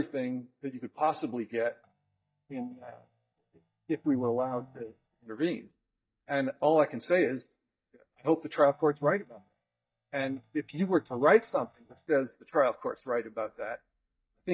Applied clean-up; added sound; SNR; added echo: neural mask model DeepFilterNet 3.